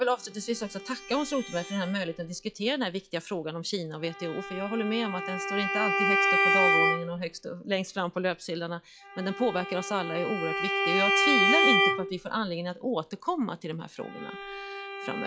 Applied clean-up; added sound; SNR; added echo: classical method log-MMSE.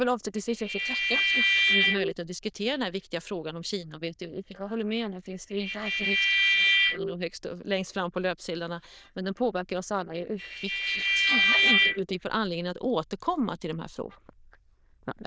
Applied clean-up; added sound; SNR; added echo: neural diffusion model UNIVERSE++.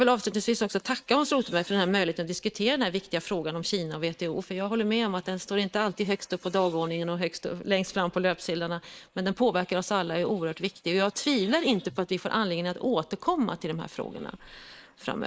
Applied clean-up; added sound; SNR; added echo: neural mask model Resemble Enhance denoiser.